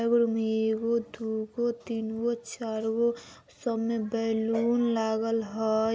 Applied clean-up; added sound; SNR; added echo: none; none; none; none.